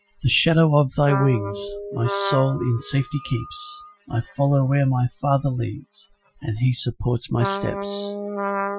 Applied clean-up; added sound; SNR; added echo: classical method Wiener filter.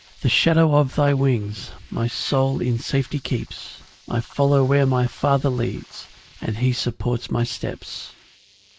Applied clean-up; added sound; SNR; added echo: neural mask model Resemble Enhance denoiser.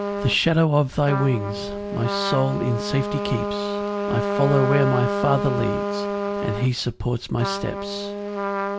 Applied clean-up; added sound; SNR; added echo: none; Trumpet; 3 dB; none.